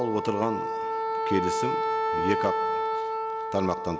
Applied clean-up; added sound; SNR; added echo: none; Wind instrument, woodwind instrument; -2 dB; none.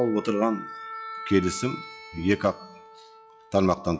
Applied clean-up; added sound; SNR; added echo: classical method log-MMSE.